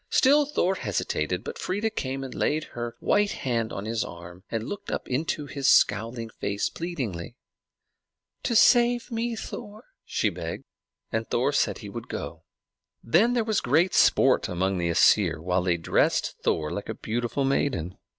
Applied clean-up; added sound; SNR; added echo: none; none; none; none.